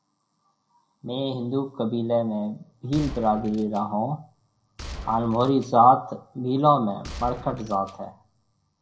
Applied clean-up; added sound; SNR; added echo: none; Gunshot, gunfire; 15 dB; reverberation time 0.2 s.